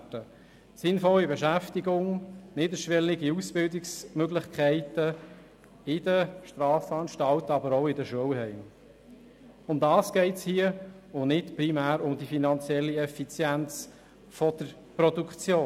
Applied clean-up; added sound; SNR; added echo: none; none; none; none.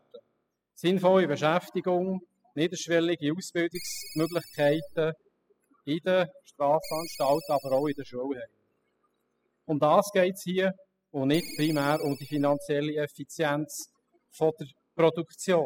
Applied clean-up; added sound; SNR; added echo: classical method spectral subtraction.